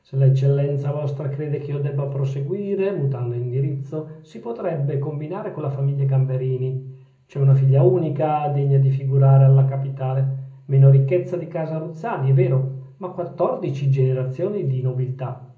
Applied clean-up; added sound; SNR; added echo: none; none; none; reverberation time 0.5 s.